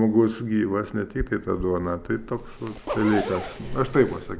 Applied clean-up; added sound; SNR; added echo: none; Zipper (clothing); 11 dB; none.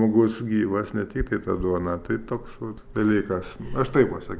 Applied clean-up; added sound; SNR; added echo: none; none; none; none.